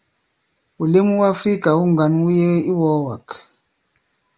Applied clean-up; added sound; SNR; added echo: none; none; none; none.